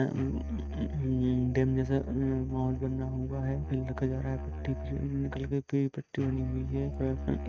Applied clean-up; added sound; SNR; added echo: neural mask model RNNoise.